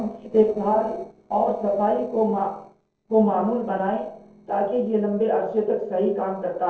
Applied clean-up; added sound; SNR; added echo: neural separator model SepFormer DNS4.